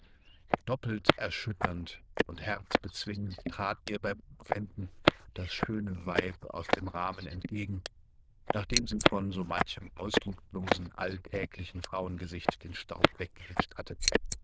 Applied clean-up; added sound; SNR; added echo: neural diffusion model UNIVERSE++.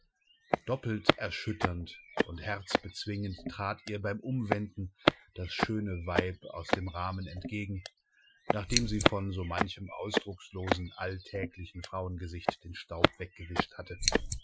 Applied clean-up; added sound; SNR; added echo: classical method Wiener filter.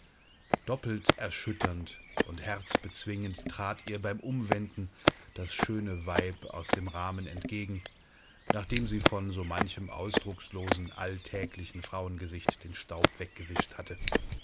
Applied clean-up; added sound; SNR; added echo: none; Walk, footsteps + Scissors; -3 dB; none.